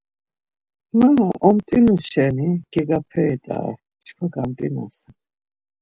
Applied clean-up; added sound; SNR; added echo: none; none; none; none.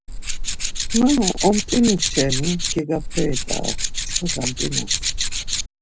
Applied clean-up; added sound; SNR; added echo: none; Tools; 0 dB; none.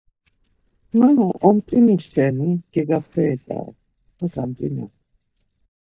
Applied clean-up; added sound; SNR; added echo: neural mask model DeepFilterNet 3.